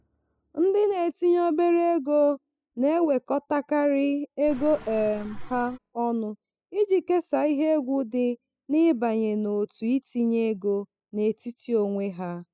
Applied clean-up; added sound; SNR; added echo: classical method spectral subtraction.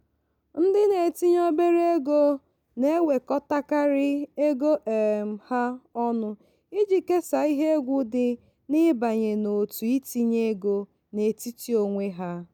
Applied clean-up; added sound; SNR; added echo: none; none; none; none.